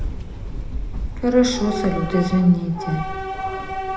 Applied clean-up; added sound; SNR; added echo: none; Subway, metro, underground / Train; 5 dB; reverberation time 1.0 s.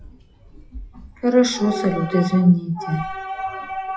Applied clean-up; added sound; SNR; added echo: classical method WPE with log-MMSE.